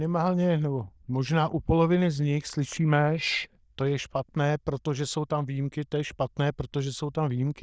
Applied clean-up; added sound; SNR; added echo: neural diffusion model UNIVERSE++.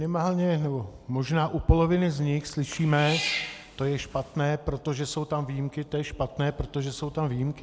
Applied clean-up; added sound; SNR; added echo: none; Cat; 10 dB; none.